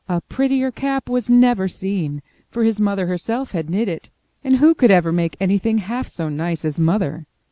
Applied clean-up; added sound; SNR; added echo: none; none; none; none.